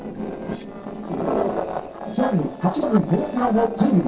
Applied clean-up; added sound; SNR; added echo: neural separator model SepFormer DNS4.